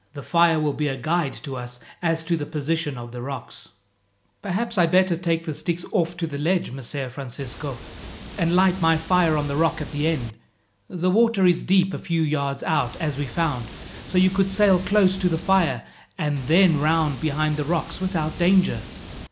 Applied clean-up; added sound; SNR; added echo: none; Water; 13 dB; none.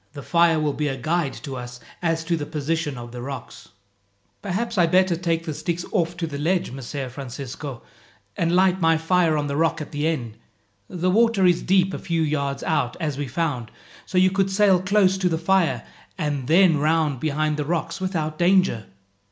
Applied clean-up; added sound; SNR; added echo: none; none; none; none.